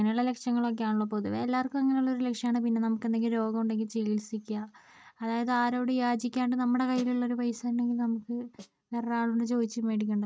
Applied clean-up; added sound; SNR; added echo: neural mask model RNNoise.